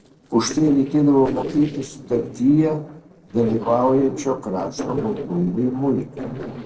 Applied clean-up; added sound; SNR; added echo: neural separator model SepFormer DNS4.